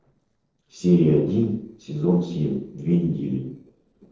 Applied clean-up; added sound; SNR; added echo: neural separator model SepFormer DNS4.